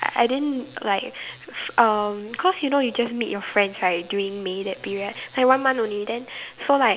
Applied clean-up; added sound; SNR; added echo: none; none; none; none.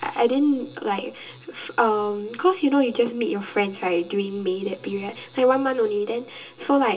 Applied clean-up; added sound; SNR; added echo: none; none; none; reverberation time 0.2 s.